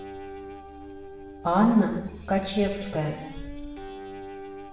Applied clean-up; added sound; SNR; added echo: none; Guitar; 14 dB; reverberation time 0.9 s.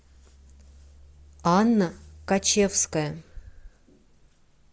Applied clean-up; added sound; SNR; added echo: none; none; none; none.